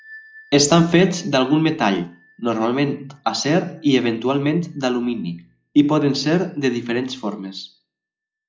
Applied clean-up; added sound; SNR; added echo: classical method log-MMSE.